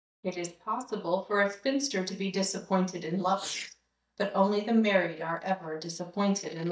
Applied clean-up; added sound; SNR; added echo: neural mask model DeepFilterNet 3.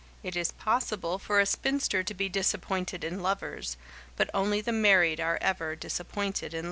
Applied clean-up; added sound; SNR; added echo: none; none; none; none.